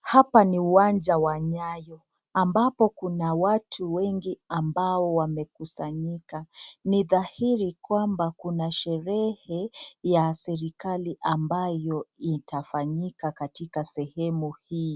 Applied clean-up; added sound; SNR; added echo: none; none; none; none.